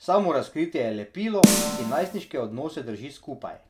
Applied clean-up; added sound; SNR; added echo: none; Snare drum; -3 dB; none.